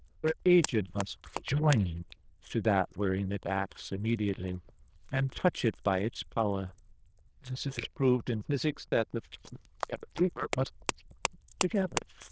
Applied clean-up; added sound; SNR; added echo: neural diffusion model UNIVERSE++.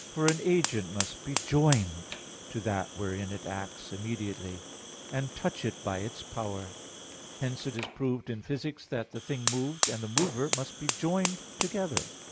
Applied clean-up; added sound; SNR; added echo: none; Fire; 5 dB; none.